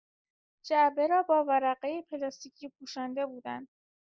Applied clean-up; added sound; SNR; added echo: neural mask model Resemble Enhance denoiser.